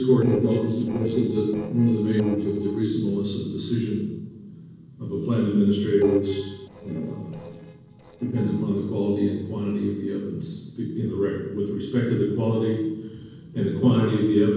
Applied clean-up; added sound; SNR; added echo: neural separator model SepFormer DNS4.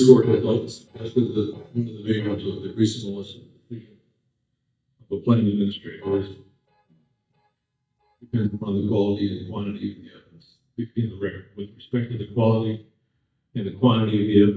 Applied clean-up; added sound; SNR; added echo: neural mask model DeepFilterNet 3.